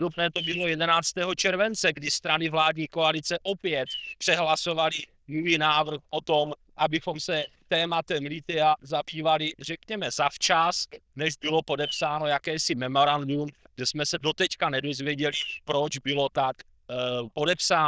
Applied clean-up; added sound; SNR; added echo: neural diffusion model UNIVERSE++.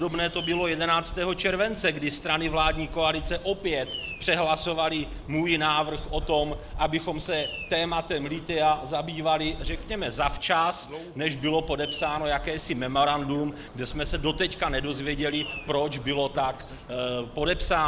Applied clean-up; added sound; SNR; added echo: none; Bird vocalization, bird call, bird song; 11 dB; none.